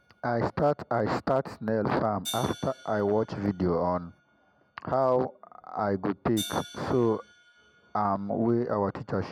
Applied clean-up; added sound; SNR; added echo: none; Hi-hat; 19 dB; none.